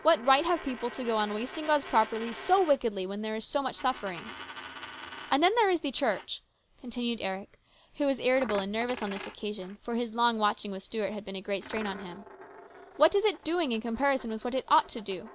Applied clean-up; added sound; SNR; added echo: none; Coin (dropping); 16 dB; none.